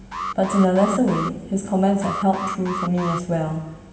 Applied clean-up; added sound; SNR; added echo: none; Alarm; 9 dB; reverberation time 1.4 s.